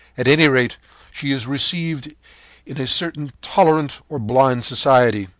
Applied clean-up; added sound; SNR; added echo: none; none; none; none.